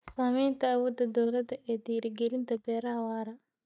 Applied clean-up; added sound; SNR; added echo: neural mask model DeepFilterNet 3.